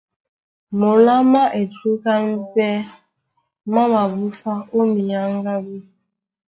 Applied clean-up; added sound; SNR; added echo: classical method log-MMSE.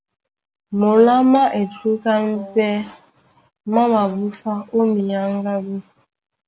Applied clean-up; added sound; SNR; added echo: none; Bell + Wind instrument, woodwind instrument; 16 dB; none.